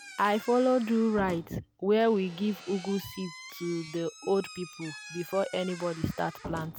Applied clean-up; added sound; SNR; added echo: none; Squeak / Slam; 16 dB; none.